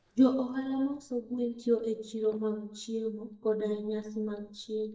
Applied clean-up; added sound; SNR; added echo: neural mask model DeepFilterNet 3.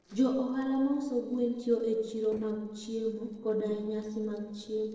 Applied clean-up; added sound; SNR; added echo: neural separator model SepFormer DNS4.